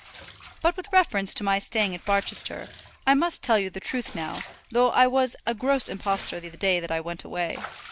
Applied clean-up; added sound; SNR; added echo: none; Bathtub (filling or washing) / Water / Liquid; 20 dB; none.